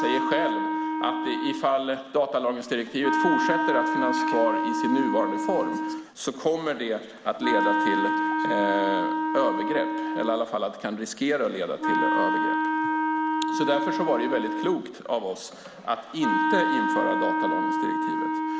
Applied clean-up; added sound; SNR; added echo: none; Wind instrument, woodwind instrument; -1 dB; none.